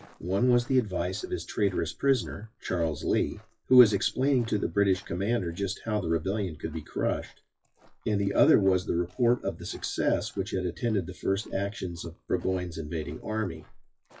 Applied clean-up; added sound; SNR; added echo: classical method WPE with log-MMSE.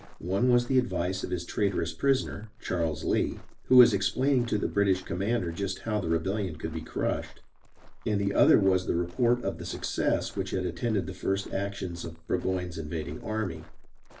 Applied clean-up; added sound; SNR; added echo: none; Walk, footsteps; 17 dB; reverberation time 0.2 s.